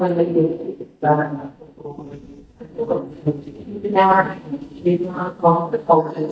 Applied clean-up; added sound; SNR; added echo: neural mask model DeepFilterNet 3.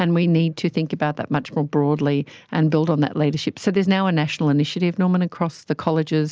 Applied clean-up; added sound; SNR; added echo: none; none; none; none.